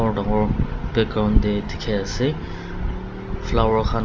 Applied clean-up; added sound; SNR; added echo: none; Motorcycle; 14 dB; none.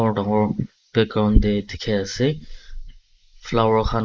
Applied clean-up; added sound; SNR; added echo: neural mask model Resemble Enhance denoiser.